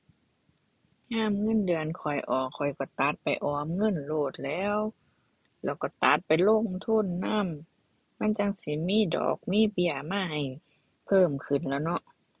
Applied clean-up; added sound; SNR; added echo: none; none; none; none.